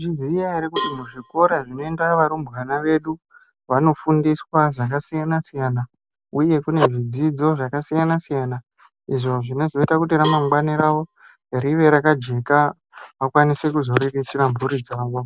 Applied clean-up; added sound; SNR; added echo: none; Cowbell; 13 dB; none.